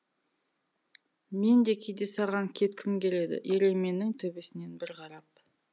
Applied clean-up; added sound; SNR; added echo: none; none; none; none.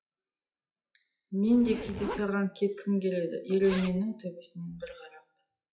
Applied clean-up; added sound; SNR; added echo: classical method WPE with log-MMSE.